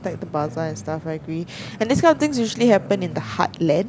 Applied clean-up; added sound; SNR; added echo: none; Growling; 16 dB; none.